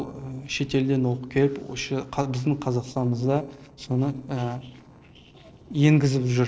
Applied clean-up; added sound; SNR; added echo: neural separator model SepFormer DNS4.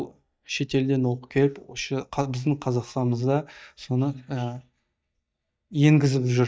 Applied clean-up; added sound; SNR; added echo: neural mask model DeepFilterNet 3.